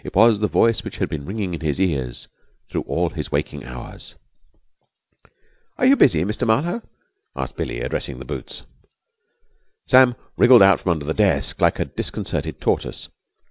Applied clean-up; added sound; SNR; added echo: none; none; none; none.